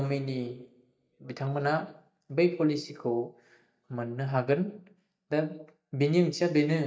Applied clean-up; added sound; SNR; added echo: neural mask model DeepFilterNet 3.